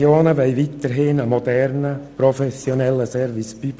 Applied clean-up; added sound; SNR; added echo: none; none; none; none.